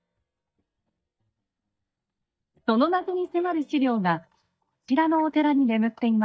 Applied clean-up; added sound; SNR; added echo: neural mask model DeepFilterNet 3.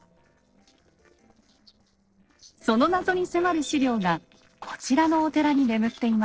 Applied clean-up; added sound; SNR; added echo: neural separator model SepFormer DNS4.